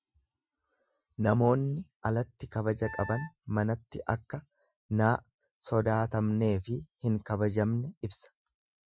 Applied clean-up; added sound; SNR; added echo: classical method Wiener filter.